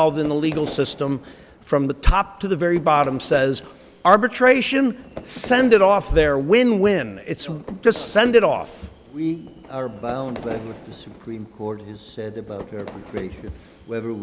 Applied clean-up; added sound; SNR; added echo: none; Fire / Fireworks; 19 dB; none.